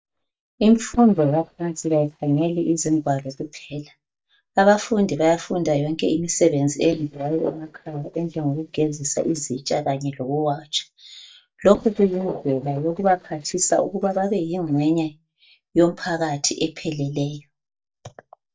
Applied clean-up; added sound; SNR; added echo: neural mask model DeepFilterNet 3.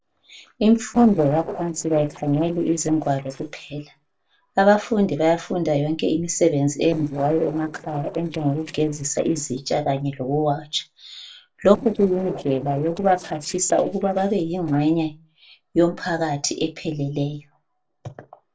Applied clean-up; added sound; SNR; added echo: neural separator model SepFormer DNS4.